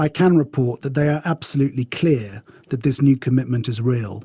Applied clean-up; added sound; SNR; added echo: none; none; none; none.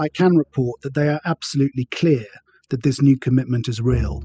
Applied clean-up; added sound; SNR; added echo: classical method spectral subtraction.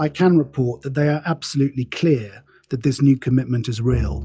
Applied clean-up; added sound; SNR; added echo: classical method log-MMSE.